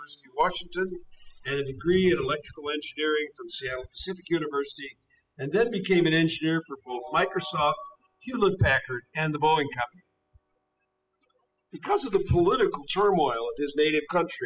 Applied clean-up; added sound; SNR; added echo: classical method spectral subtraction.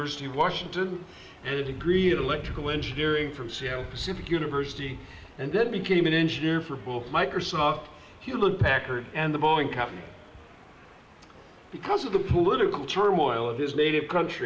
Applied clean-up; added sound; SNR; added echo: none; none; none; none.